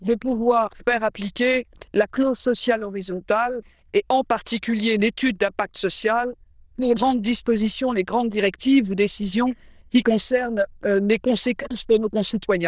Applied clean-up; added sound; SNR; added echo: neural diffusion model UNIVERSE++.